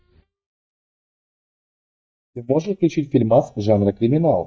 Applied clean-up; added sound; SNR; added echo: neural mask model DeepFilterNet 3.